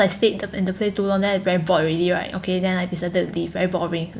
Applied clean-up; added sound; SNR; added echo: none; none; none; none.